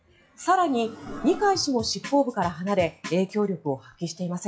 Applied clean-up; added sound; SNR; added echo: classical method log-MMSE.